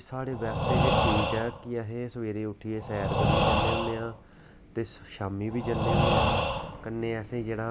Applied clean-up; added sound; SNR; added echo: none; Breathing; -4 dB; none.